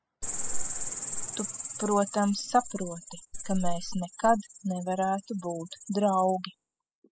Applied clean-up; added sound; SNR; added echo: classical method spectral subtraction.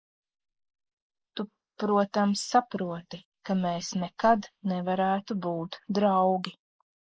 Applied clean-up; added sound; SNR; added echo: neural mask model Resemble Enhance denoiser.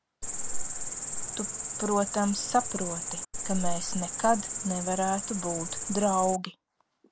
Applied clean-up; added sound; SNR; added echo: none; Cricket; 1 dB; none.